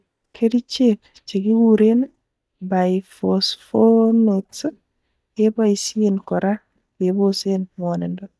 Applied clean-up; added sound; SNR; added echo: neural mask model DeepFilterNet 3.